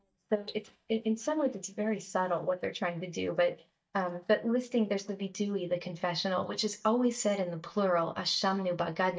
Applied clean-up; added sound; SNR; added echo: neural mask model DeepFilterNet 3.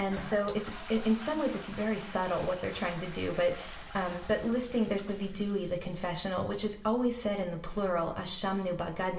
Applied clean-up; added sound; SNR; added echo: none; Toilet flush; 15 dB; reverberation time 0.8 s.